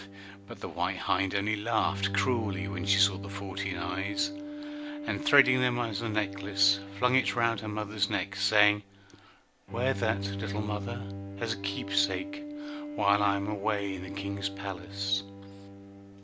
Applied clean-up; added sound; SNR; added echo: none; Bowed string instrument; 7 dB; none.